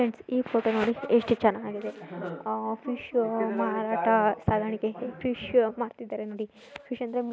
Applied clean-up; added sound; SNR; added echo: none; none; none; none.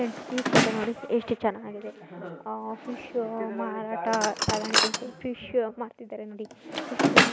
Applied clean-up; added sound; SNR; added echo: none; Drawer open or close; -2 dB; none.